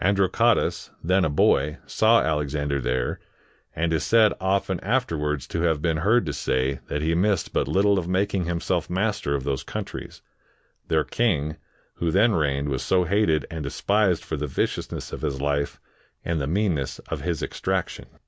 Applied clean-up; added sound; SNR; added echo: none; none; none; none.